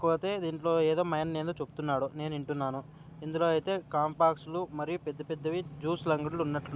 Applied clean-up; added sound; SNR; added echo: none; none; none; none.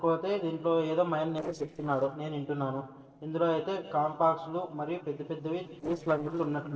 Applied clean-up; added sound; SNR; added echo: neural separator model SepFormer DNS4.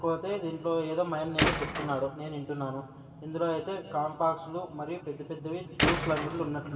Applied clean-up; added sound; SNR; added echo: none; Tools; -2 dB; reverberation time 2.4 s.